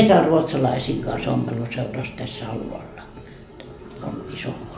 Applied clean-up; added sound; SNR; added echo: none; Toilet flush; 13 dB; none.